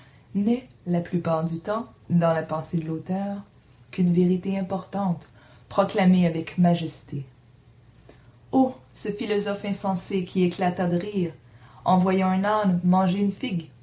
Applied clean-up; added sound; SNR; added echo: none; none; none; none.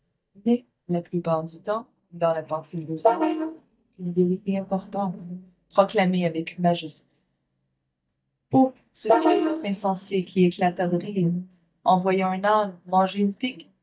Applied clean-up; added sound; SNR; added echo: neural mask model DeepFilterNet 3.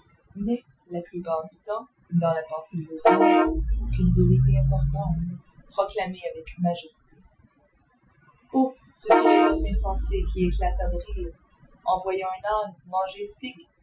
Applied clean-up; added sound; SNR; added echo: classical method Wiener filter.